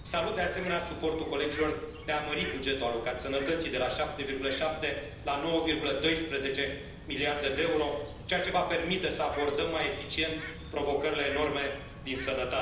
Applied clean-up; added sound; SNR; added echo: none; Bird; 12 dB; reverberation time 0.9 s.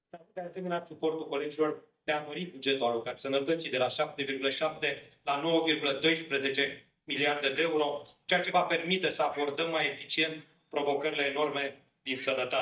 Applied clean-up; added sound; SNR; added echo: neural mask model DeepFilterNet 3.